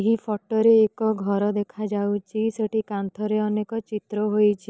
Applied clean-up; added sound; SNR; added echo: none; none; none; none.